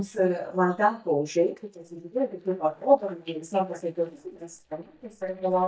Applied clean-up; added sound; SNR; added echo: neural mask model DeepFilterNet 3.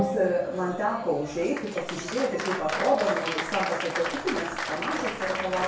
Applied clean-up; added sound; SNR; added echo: none; Applause; 3 dB; reverberation time 0.5 s.